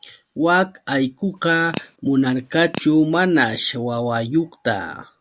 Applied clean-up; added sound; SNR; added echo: none; Crack / Crackle; 12 dB; none.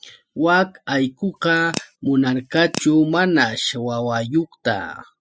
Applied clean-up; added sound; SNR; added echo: classical method spectral subtraction.